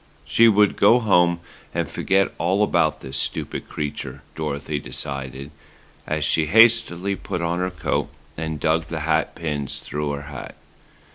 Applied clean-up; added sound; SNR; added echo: none; none; none; none.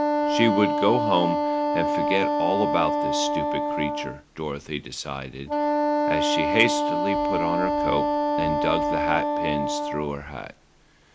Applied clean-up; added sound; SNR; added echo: none; Wind instrument, woodwind instrument; -3 dB; none.